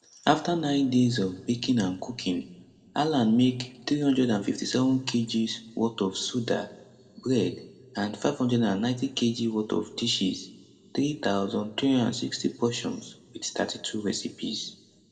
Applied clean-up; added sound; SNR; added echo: none; none; none; reverberation time 1.1 s.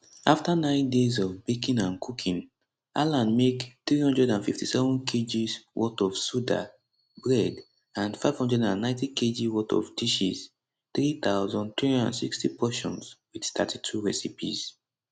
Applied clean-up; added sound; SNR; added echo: none; none; none; none.